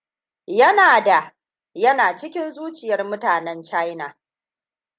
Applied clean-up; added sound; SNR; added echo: none; none; none; none.